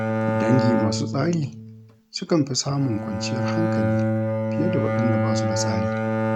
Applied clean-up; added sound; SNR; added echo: neural mask model RNNoise.